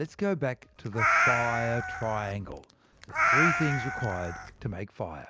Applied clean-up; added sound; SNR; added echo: none; Meow; -4 dB; none.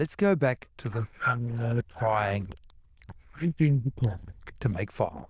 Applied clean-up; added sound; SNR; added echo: neural diffusion model UNIVERSE++.